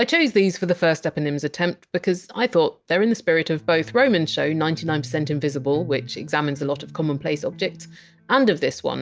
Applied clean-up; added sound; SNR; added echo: none; none; none; none.